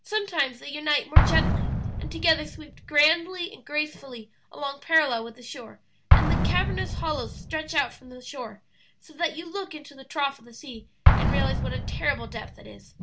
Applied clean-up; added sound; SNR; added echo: none; Explosion; -3 dB; none.